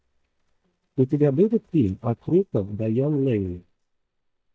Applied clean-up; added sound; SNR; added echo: neural mask model DeepFilterNet 3.